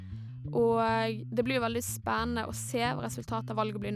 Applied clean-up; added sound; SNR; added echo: none; Bass guitar; 9 dB; none.